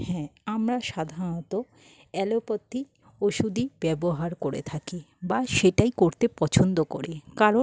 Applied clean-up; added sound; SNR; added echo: none; none; none; none.